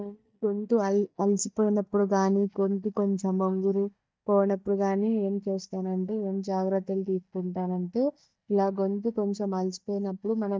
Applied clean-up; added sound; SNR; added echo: neural mask model DeepFilterNet 3.